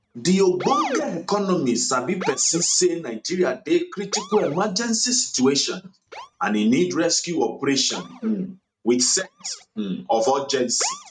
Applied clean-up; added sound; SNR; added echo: neural mask model RNNoise.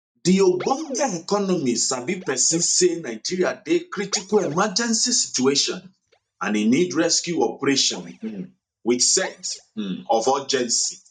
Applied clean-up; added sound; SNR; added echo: neural mask model DeepFilterNet 3.